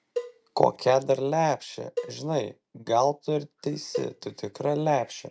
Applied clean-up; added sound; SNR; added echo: none; Cowbell; 12 dB; none.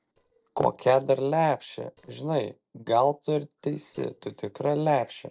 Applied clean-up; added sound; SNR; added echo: neural separator model SepFormer DNS4.